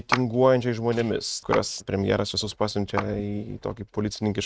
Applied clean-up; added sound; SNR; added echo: neural mask model RNNoise.